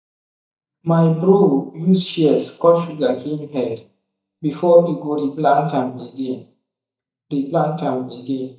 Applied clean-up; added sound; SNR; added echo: neural mask model DeepFilterNet 3.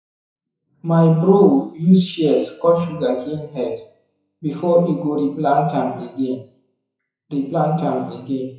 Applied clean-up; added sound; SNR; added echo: classical method WPE with log-MMSE.